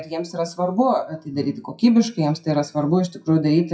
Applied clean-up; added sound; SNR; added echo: classical method WPE with log-MMSE.